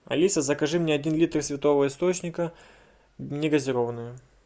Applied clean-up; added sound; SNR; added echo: none; none; none; none.